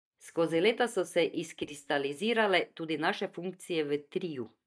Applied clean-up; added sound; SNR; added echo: neural mask model DeepFilterNet 3.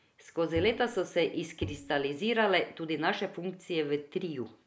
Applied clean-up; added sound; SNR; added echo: none; Bowed string instrument; 10 dB; none.